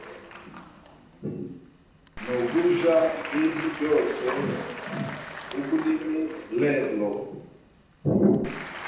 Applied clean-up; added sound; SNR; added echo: none; Applause / Crowd; 12 dB; reverberation time 0.8 s.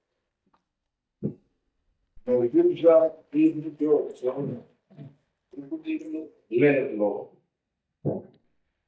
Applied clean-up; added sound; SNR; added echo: neural mask model DeepFilterNet 3.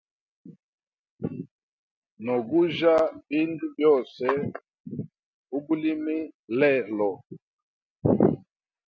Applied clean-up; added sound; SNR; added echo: none; none; none; none.